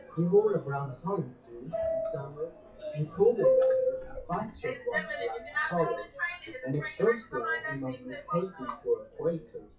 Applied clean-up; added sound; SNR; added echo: classical method WPE with log-MMSE.